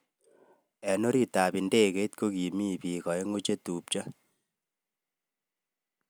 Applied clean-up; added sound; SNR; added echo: none; none; none; none.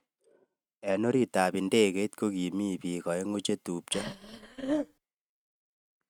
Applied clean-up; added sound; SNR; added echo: neural mask model RNNoise.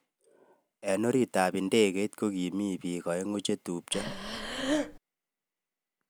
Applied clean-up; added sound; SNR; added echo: none; Breathing; 2 dB; none.